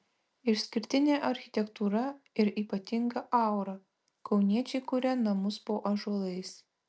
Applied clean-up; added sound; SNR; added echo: none; none; none; none.